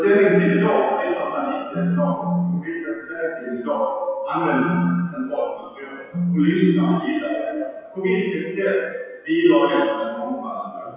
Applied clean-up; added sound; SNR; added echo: classical method WPE with log-MMSE.